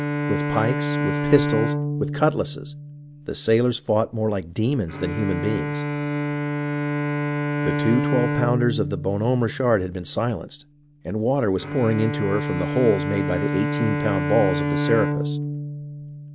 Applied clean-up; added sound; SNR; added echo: none; Bowed string instrument; 2 dB; none.